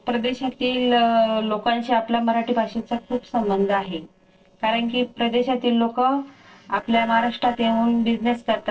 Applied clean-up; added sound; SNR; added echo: neural separator model SepFormer DNS4.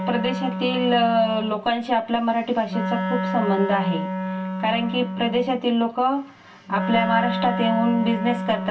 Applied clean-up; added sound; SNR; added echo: none; Wind instrument, woodwind instrument; 5 dB; reverberation time 0.1 s.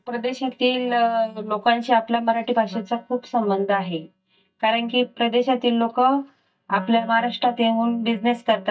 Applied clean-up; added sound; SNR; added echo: neural mask model DeepFilterNet 3.